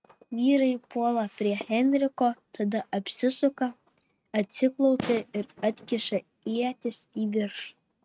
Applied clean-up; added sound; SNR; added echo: neural mask model RNNoise.